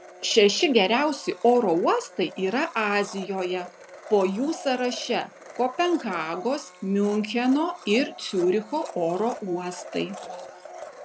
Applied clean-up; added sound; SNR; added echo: none; Domestic sounds, home sounds; 17 dB; none.